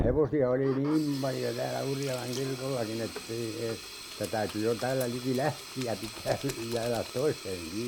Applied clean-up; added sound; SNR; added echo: none; Sink (filling or washing); 10 dB; none.